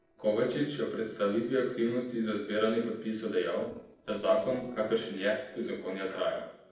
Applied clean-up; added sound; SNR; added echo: neural separator model SepFormer DNS4.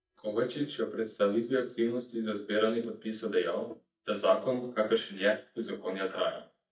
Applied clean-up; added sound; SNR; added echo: neural mask model DeepFilterNet 3.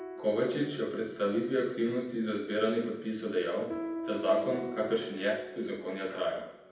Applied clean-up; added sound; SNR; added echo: none; Piano; 11 dB; reverberation time 0.9 s.